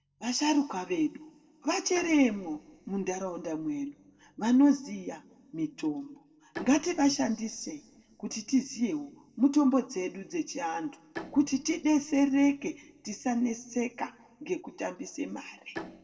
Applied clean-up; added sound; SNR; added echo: neural separator model SepFormer DNS4.